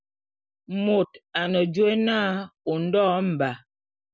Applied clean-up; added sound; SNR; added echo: none; none; none; none.